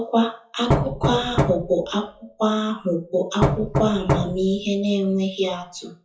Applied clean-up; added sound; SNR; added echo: classical method WPE with log-MMSE.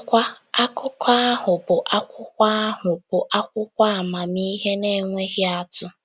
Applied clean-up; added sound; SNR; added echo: none; none; none; none.